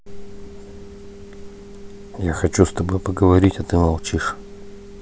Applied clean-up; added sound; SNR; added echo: none; none; none; none.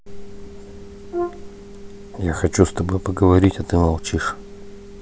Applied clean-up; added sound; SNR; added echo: none; Brass instrument; 10 dB; none.